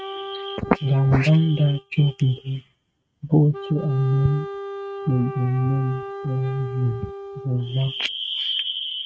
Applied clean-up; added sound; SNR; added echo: neural mask model RNNoise.